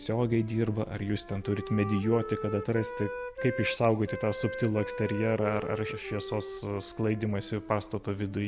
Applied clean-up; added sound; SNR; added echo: none; Wind instrument, woodwind instrument; 10 dB; none.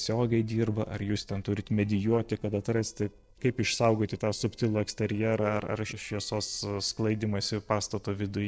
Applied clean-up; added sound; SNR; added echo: neural separator model SepFormer DNS4.